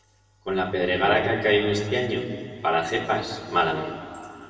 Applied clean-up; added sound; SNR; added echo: none; Brass instrument; 12 dB; reverberation time 2.3 s.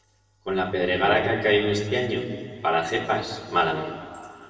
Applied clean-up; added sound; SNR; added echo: neural separator model SepFormer DNS4.